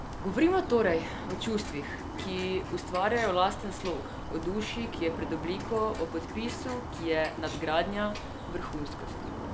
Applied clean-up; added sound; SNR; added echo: none; Bird; 6 dB; none.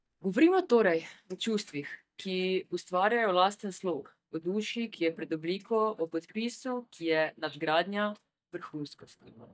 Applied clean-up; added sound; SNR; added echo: neural mask model DeepFilterNet 3.